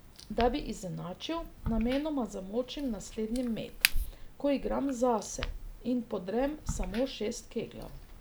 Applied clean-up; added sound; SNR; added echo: none; Crack; 5 dB; none.